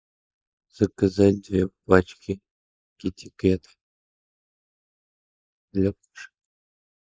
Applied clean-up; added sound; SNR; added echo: neural mask model Resemble Enhance denoiser.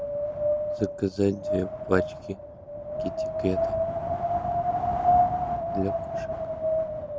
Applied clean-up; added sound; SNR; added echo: none; Wind; -5 dB; none.